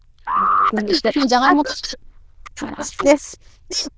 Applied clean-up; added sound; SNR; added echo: neural diffusion model UNIVERSE++.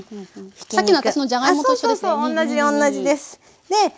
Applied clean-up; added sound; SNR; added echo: none; none; none; none.